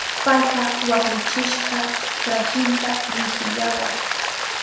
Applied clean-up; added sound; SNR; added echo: none; Rain; 1 dB; reverberation time 1.0 s.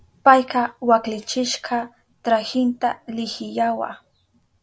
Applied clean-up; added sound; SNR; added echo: none; none; none; none.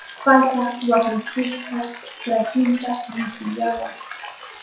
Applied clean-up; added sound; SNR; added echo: classical method WPE with log-MMSE.